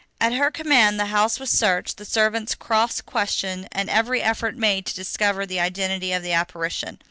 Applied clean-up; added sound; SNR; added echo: none; none; none; none.